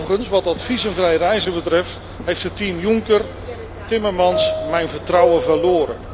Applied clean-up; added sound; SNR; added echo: none; Subway, metro, underground; 7 dB; none.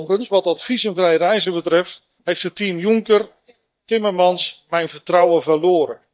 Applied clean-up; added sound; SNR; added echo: neural mask model DeepFilterNet 3.